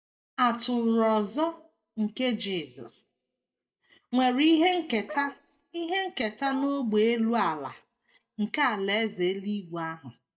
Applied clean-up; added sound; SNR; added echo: neural mask model DeepFilterNet 3.